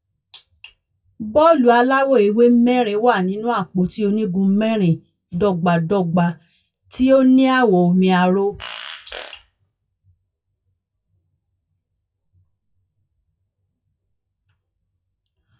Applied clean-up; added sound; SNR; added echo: classical method WPE with log-MMSE.